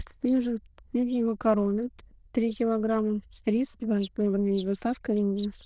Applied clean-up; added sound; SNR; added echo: neural diffusion model UNIVERSE++.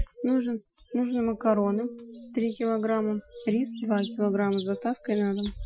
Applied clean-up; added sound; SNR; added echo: classical method Wiener filter.